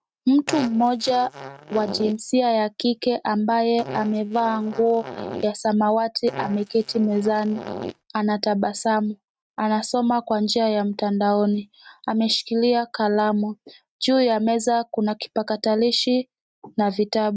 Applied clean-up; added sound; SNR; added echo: neural mask model RNNoise.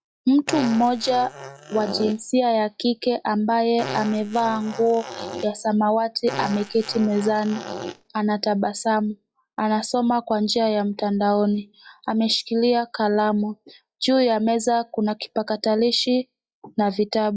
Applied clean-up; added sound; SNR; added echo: classical method log-MMSE.